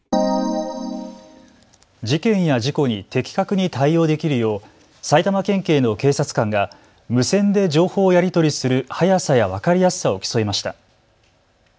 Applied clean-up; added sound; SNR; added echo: none; none; none; none.